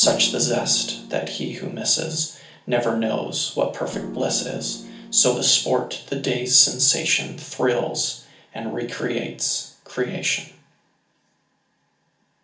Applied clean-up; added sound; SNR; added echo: none; Piano; 12 dB; reverberation time 0.4 s.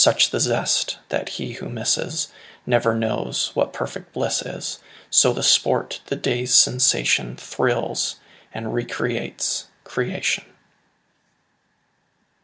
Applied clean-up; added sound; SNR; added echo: none; none; none; none.